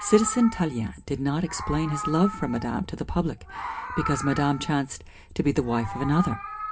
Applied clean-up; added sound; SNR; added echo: none; Meow; 10 dB; reverberation time 0.3 s.